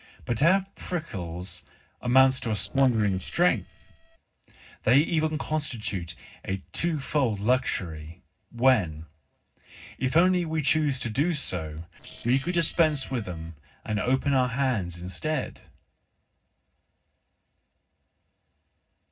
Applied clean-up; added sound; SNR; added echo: neural separator model SepFormer DNS4.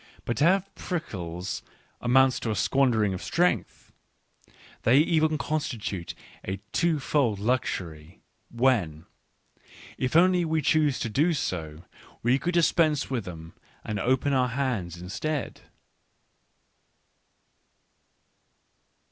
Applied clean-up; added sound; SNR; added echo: none; none; none; none.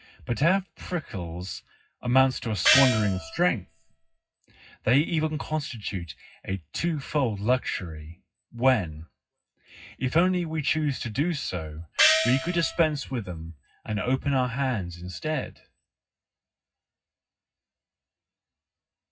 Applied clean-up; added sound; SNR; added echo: classical method WPE with log-MMSE.